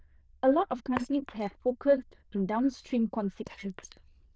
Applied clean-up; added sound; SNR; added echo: neural diffusion model UNIVERSE++.